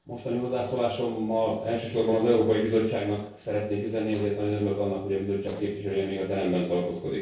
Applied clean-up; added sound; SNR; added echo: neural separator model SepFormer DNS4.